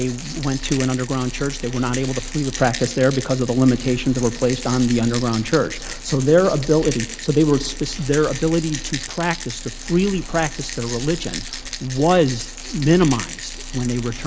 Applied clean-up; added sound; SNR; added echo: none; Rattle; 10 dB; none.